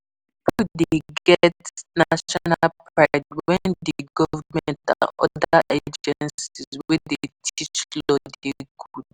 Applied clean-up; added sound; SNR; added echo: none; none; none; none.